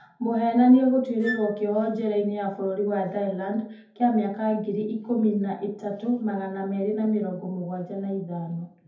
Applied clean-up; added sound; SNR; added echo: none; Wind instrument, woodwind instrument; 13 dB; reverberation time 0.5 s.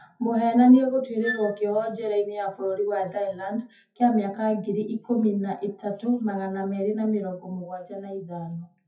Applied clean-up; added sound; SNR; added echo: classical method WPE with log-MMSE.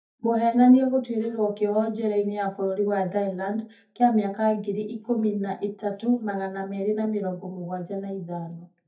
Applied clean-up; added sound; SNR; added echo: neural mask model DeepFilterNet 3.